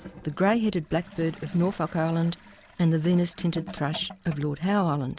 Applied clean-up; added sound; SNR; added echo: none; Toilet flush / Gurgling; 18 dB; none.